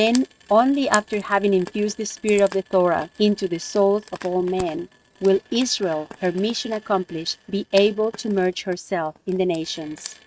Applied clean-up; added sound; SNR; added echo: neural mask model RNNoise.